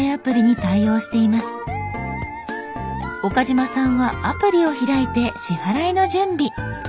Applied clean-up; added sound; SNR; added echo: none; none; none; none.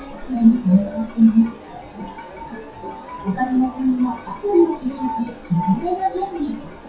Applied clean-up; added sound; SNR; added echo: classical method WPE with log-MMSE.